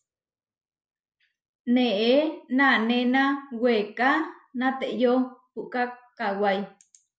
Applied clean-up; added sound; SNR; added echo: none; none; none; none.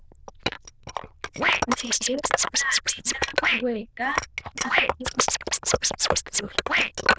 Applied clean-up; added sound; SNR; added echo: neural diffusion model UNIVERSE++.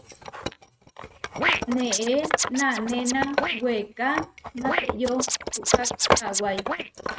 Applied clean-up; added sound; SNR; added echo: neural mask model RNNoise.